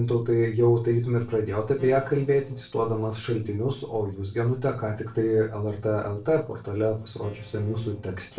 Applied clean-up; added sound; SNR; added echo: neural separator model SepFormer DNS4.